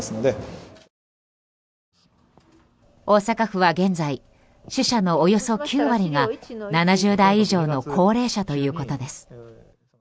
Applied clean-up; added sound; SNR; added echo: none; none; none; none.